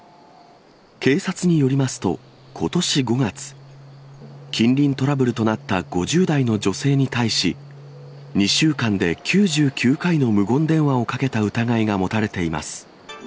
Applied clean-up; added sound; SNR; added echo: none; none; none; none.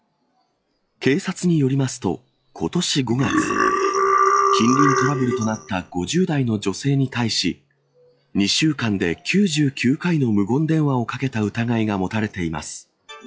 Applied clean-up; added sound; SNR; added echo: classical method log-MMSE.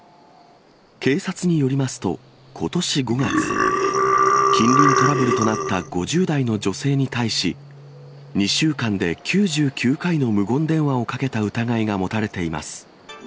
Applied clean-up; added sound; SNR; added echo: none; Burping, eructation; -3 dB; none.